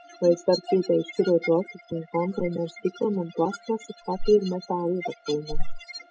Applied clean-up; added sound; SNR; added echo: classical method spectral subtraction.